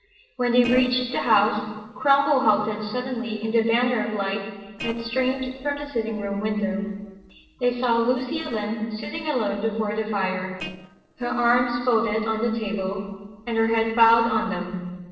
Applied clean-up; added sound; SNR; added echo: neural separator model SepFormer DNS4.